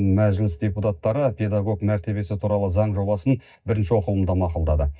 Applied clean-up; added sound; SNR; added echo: neural mask model DeepFilterNet 3.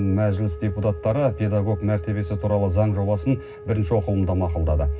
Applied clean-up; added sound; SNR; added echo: none; Wind instrument, woodwind instrument; 17 dB; reverberation time 0.4 s.